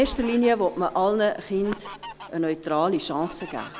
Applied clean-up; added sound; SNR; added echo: none; Fowl; 17 dB; none.